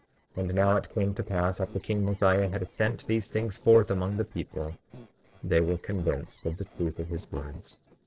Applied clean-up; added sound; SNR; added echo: neural separator model SepFormer DNS4.